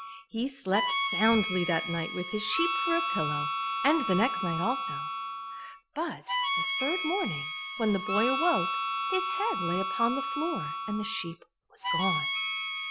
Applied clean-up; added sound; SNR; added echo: none; Harmonica; 1 dB; none.